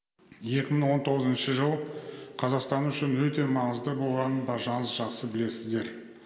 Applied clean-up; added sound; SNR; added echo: none; none; none; none.